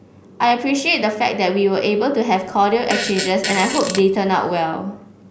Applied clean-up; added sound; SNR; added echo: none; Fart; 9 dB; none.